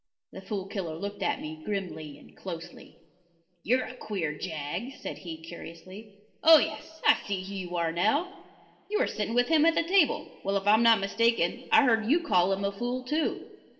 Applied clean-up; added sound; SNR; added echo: none; none; none; reverberation time 2.6 s.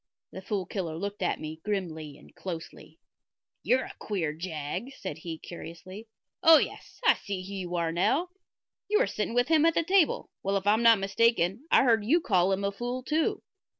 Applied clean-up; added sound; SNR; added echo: none; none; none; none.